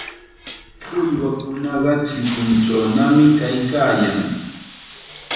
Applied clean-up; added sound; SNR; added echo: none; Hiss; 17 dB; reverberation time 1.1 s.